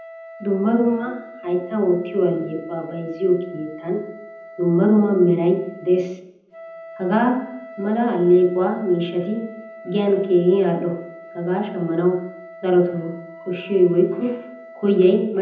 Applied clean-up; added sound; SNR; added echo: none; Wind instrument, woodwind instrument; 19 dB; reverberation time 0.8 s.